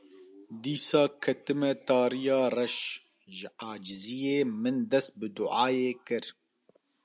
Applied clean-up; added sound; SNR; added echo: none; none; none; none.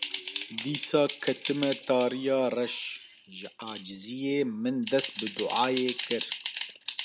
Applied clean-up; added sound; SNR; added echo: none; Typing; 9 dB; none.